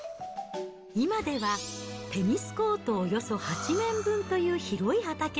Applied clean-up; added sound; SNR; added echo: none; none; none; none.